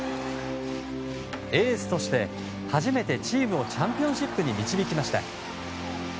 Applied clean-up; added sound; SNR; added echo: none; none; none; none.